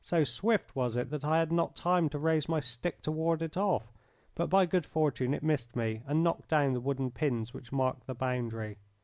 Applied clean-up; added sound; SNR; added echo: none; none; none; none.